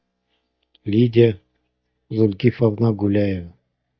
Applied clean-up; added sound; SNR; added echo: neural mask model DeepFilterNet 3.